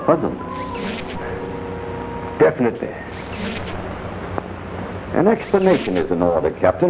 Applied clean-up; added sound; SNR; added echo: none; Squeak; 14 dB; none.